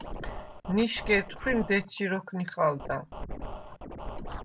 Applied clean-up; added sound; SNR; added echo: none; Scratching (performance technique); 8 dB; none.